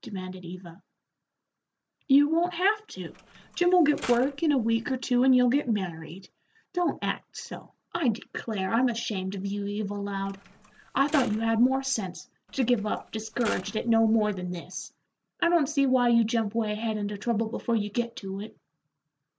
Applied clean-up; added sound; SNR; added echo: none; Mechanisms; 17 dB; none.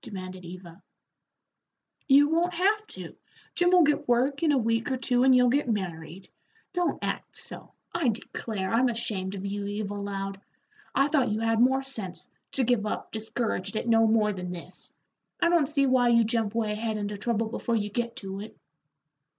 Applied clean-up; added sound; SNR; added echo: none; none; none; none.